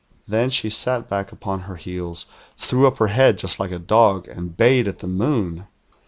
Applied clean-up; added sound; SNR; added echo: none; none; none; none.